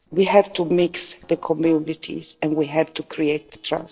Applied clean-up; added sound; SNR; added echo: neural separator model SepFormer DNS4.